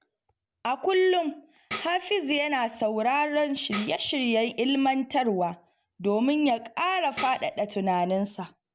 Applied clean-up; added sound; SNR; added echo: none; Tambourine; 15 dB; none.